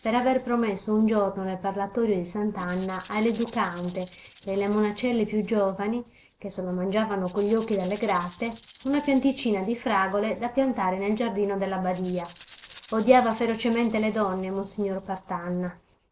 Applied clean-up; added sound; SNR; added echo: none; Rattle (instrument); 18 dB; none.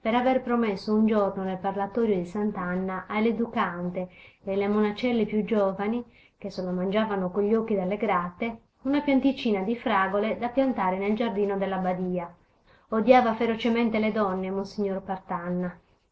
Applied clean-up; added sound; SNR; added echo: none; none; none; none.